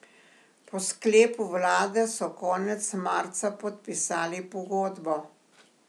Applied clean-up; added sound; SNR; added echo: none; none; none; none.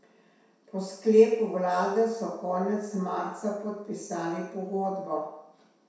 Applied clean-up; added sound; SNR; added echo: none; none; none; reverberation time 0.7 s.